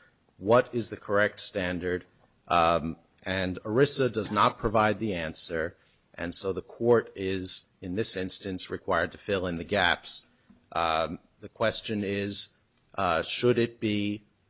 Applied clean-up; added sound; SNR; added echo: none; none; none; none.